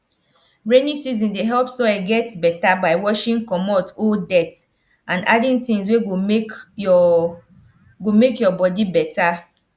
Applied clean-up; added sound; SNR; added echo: none; none; none; none.